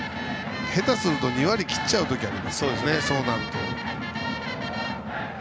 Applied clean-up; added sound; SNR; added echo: none; none; none; none.